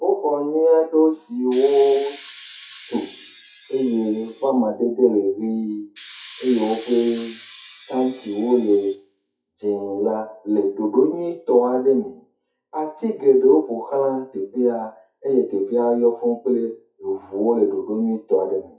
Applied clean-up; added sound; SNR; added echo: classical method WPE with log-MMSE.